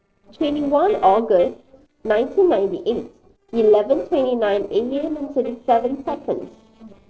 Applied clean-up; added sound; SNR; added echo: neural separator model SepFormer DNS4.